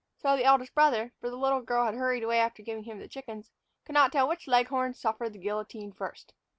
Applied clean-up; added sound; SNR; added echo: none; none; none; none.